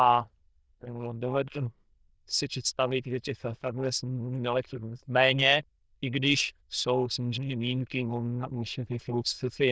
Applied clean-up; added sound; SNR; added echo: neural diffusion model UNIVERSE++.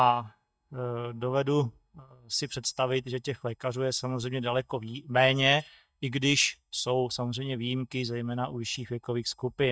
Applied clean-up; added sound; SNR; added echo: neural mask model DeepFilterNet 3.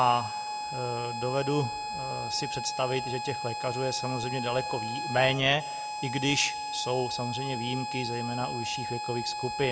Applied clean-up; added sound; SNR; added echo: none; Harmonica; 4 dB; none.